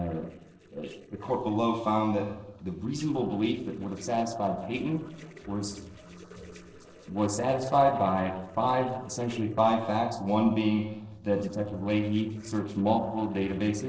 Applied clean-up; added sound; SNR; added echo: neural separator model SepFormer DNS4.